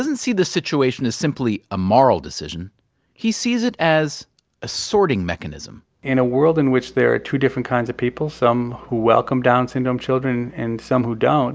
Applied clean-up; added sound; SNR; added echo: none; none; none; none.